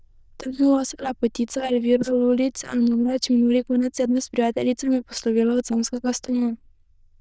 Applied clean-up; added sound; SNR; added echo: neural diffusion model UNIVERSE++.